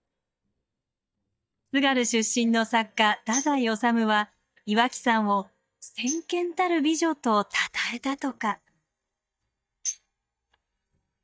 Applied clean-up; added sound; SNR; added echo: neural mask model DeepFilterNet 3.